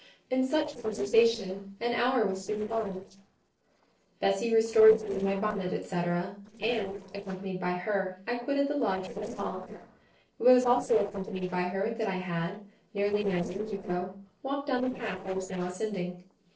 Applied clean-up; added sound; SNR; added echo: neural separator model SepFormer DNS4.